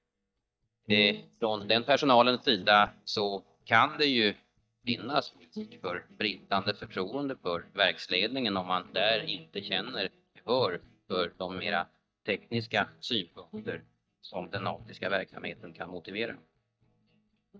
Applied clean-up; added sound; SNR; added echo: neural mask model DeepFilterNet 3.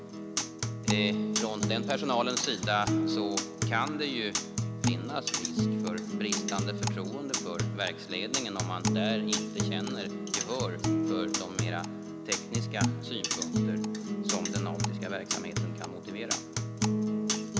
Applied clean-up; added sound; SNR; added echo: none; Acoustic guitar; -5 dB; none.